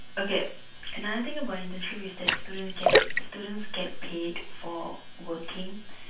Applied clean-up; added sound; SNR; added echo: none; Splash, splatter; -4 dB; reverberation time 0.3 s.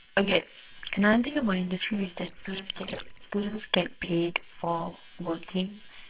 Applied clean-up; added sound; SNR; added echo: neural separator model SepFormer WHAMR!.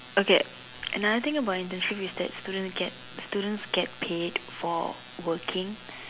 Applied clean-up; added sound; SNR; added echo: none; none; none; none.